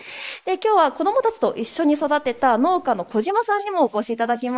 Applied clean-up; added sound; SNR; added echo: neural mask model Resemble Enhance denoiser.